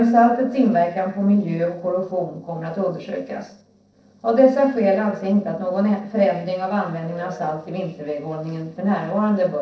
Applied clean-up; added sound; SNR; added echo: neural separator model SepFormer DNS4.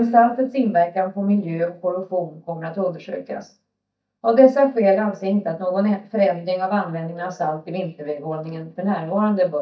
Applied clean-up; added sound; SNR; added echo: neural mask model DeepFilterNet 3.